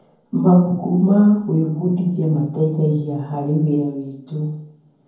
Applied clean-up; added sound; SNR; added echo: none; none; none; reverberation time 0.9 s.